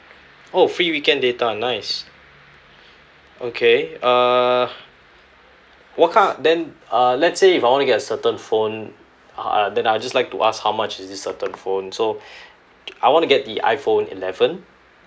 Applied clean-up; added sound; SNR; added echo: none; none; none; none.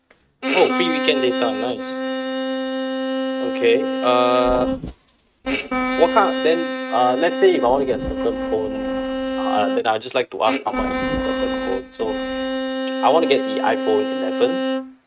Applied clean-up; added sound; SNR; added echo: neural mask model RNNoise.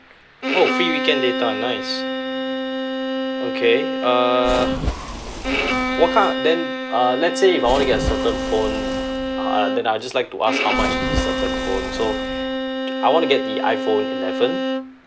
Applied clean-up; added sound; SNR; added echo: none; Splash, splatter + Bowed string instrument; 1 dB; none.